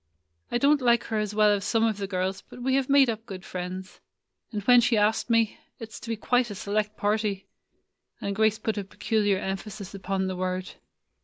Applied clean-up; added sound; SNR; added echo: none; none; none; none.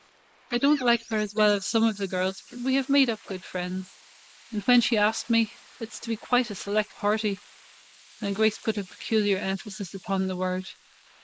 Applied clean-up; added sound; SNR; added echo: neural mask model Resemble Enhance denoiser.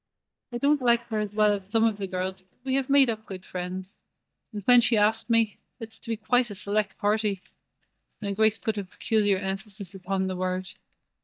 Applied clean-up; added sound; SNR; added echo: neural mask model DeepFilterNet 3.